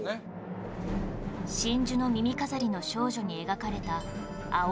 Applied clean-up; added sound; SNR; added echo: none; none; none; none.